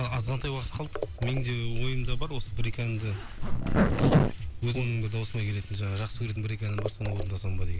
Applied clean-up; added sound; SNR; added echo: none; Zipper (clothing); -2 dB; none.